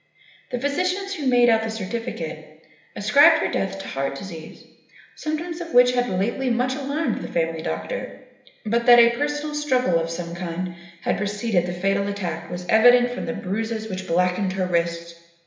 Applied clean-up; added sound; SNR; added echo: none; none; none; reverberation time 0.9 s.